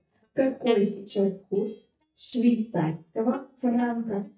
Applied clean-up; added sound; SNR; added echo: neural mask model DeepFilterNet 3.